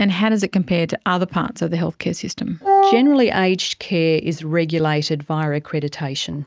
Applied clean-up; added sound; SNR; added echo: neural mask model RNNoise.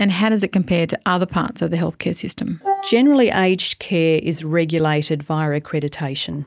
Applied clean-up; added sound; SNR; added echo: neural mask model DeepFilterNet 3.